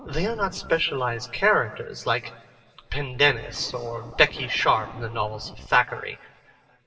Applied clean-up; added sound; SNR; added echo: none; Scratching (performance technique); 19 dB; reverberation time 2.8 s.